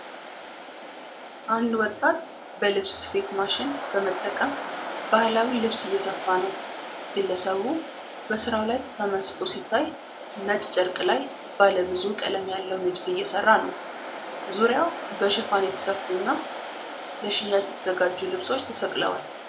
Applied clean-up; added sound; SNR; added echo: none; Waves, surf; 10 dB; none.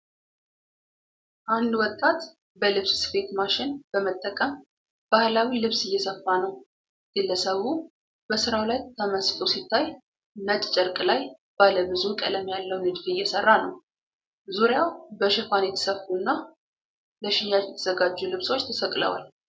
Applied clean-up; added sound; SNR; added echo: none; none; none; none.